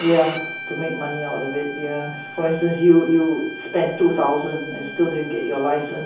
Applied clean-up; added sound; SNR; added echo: none; Bowed string instrument; 13 dB; reverberation time 0.7 s.